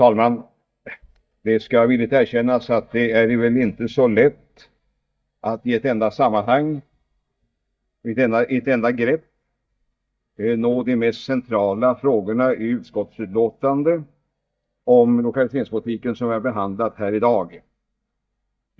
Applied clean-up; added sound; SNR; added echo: neural mask model DeepFilterNet 3.